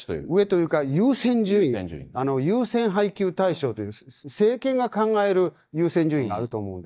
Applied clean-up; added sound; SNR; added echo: neural mask model DeepFilterNet 3.